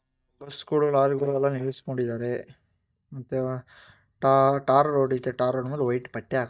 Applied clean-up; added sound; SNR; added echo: neural mask model DeepFilterNet 3.